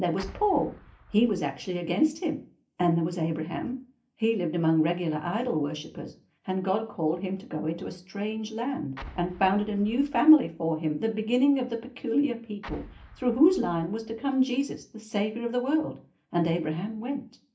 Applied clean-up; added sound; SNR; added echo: none; Explosion; 19 dB; reverberation time 0.3 s.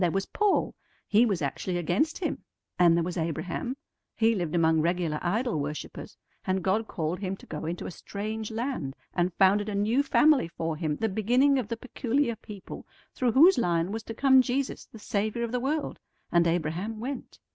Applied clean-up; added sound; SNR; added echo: none; none; none; none.